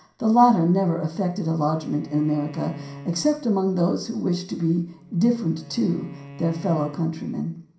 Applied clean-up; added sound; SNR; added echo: none; Bowed string instrument; 19 dB; reverberation time 0.5 s.